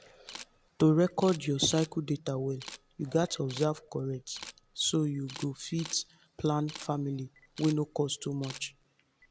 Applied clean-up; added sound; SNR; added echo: none; Camera; 19 dB; none.